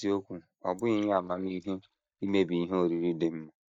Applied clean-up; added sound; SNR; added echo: neural mask model DeepFilterNet 3.